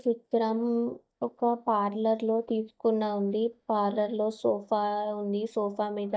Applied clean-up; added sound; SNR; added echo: neural mask model DeepFilterNet 3.